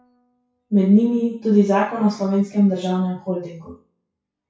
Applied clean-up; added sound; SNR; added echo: classical method WPE with log-MMSE.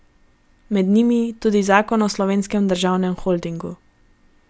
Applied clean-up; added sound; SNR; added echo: none; none; none; none.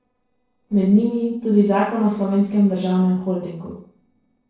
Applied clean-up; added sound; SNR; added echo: neural separator model SepFormer DNS4.